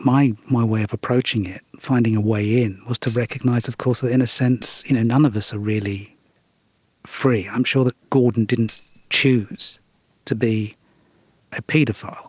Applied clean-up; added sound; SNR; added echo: none; Tambourine; 11 dB; none.